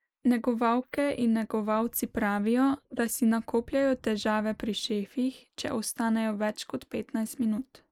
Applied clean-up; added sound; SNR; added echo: neural mask model Resemble Enhance denoiser.